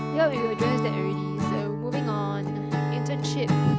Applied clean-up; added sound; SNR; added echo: none; Acoustic guitar / Strum; -3 dB; none.